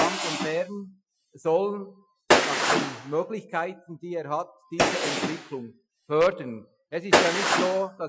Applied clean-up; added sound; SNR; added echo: classical method Wiener filter.